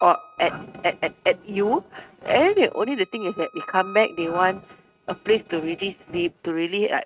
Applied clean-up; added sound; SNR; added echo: neural mask model RNNoise.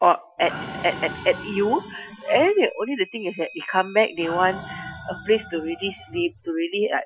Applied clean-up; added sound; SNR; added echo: classical method Wiener filter.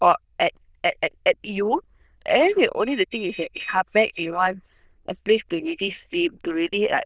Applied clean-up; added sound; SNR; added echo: neural diffusion model UNIVERSE++.